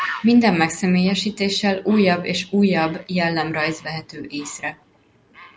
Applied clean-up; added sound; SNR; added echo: none; Bird; 17 dB; none.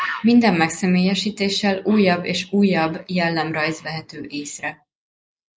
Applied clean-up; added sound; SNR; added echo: neural mask model Resemble Enhance denoiser.